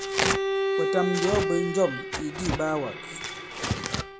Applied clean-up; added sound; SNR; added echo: none; Tearing + Bowed string instrument; -2 dB; none.